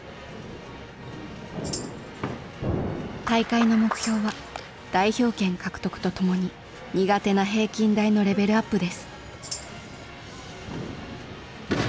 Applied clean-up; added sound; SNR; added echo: none; Tambourine; 17 dB; none.